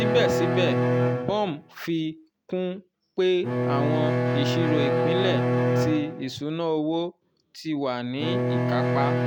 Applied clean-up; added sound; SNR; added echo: none; Bowed string instrument; -2 dB; none.